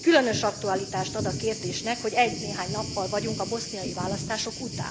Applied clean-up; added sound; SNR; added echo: none; Thunder; 6 dB; none.